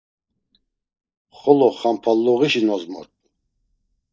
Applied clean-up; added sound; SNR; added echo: neural mask model DeepFilterNet 3.